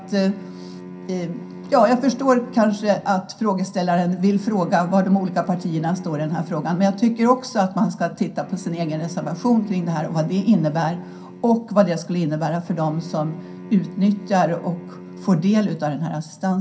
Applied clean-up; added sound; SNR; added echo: none; Bowed string instrument; 17 dB; reverberation time 0.3 s.